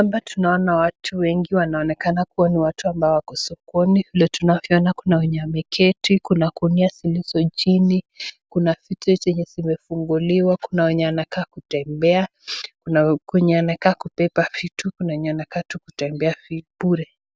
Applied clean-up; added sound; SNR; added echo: none; none; none; none.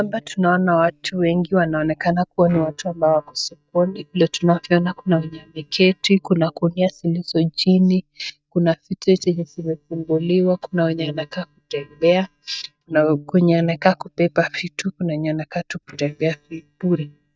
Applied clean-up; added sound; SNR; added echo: neural mask model DeepFilterNet 3.